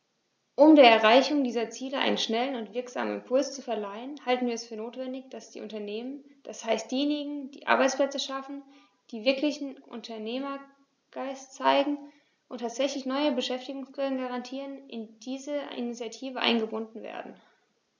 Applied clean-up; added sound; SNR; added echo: none; none; none; none.